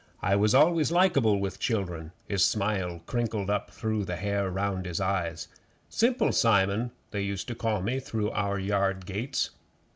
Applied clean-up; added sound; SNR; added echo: none; none; none; none.